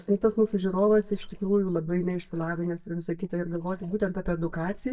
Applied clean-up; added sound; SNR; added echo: neural mask model DeepFilterNet 3.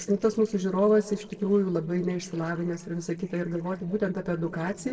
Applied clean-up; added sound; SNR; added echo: neural separator model SepFormer DNS4.